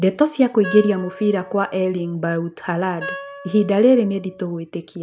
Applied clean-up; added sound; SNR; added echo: none; Wind instrument, woodwind instrument; 17 dB; none.